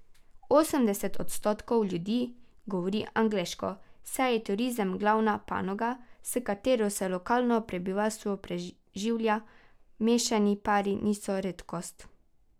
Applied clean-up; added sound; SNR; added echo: none; none; none; none.